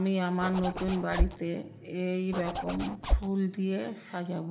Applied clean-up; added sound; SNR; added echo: none; Zipper (clothing); 0 dB; reverberation time 2.7 s.